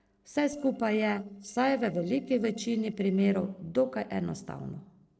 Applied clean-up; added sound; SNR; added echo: neural separator model SepFormer DNS4.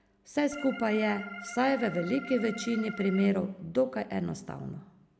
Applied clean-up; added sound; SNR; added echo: none; Organ; 12 dB; none.